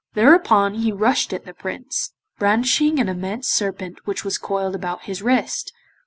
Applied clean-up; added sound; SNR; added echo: none; none; none; none.